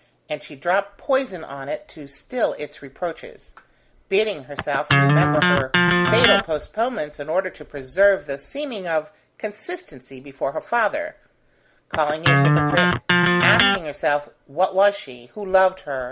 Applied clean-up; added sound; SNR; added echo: none; Electric guitar; -4 dB; none.